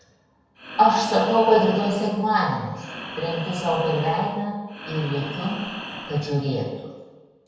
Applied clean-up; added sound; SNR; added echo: none; Breathing; 12 dB; reverberation time 1.2 s.